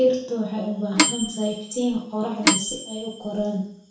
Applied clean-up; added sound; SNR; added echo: none; Microwave oven / Bell; -1 dB; reverberation time 0.5 s.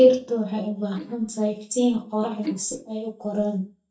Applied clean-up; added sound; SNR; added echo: neural mask model DeepFilterNet 3.